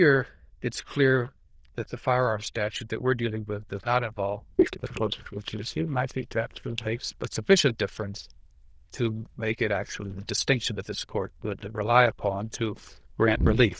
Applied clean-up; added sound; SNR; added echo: neural diffusion model UNIVERSE++.